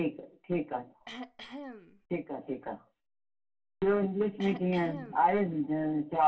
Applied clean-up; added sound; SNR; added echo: none; Cough; 14 dB; reverberation time 0.2 s.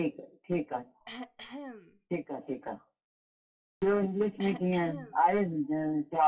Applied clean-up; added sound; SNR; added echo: classical method WPE with log-MMSE.